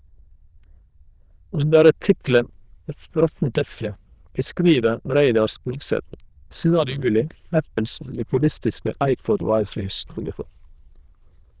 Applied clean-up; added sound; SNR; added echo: neural diffusion model UNIVERSE++.